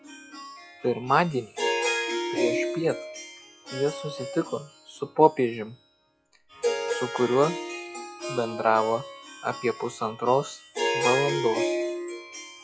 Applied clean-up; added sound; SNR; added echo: classical method log-MMSE.